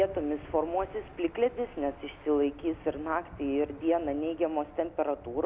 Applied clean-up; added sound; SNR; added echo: none; Engine / Aircraft; 18 dB; none.